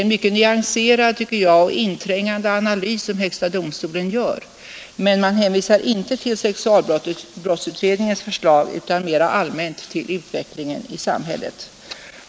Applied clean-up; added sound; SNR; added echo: neural mask model Resemble Enhance denoiser.